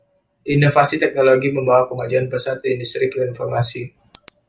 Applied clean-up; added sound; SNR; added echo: none; none; none; none.